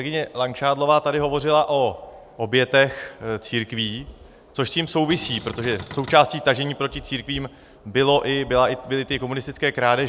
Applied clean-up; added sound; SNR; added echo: none; Cupboard open or close; 16 dB; none.